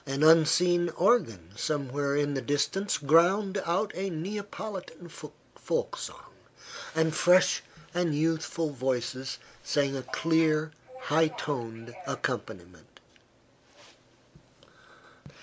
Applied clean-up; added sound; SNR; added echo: none; none; none; none.